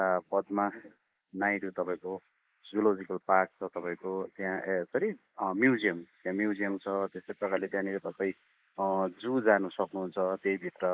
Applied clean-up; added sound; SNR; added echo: neural mask model Resemble Enhance denoiser.